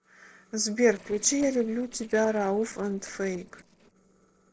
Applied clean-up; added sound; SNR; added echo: neural separator model SepFormer DNS4.